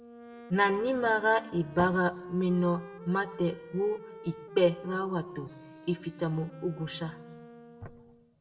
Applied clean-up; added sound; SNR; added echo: none; Wind instrument, woodwind instrument; 17 dB; reverberation time 0.9 s.